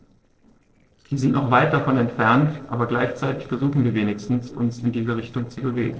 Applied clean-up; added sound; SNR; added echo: neural separator model SepFormer DNS4.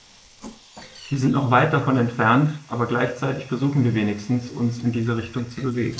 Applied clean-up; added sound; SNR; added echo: neural mask model Resemble Enhance denoiser.